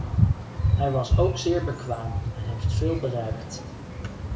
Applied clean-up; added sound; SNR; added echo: none; Dog; -4 dB; reverberation time 0.6 s.